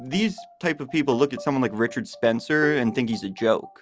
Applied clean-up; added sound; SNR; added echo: none; none; none; none.